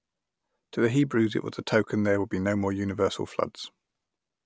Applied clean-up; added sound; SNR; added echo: none; none; none; none.